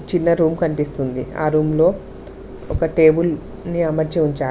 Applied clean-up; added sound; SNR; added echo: none; none; none; none.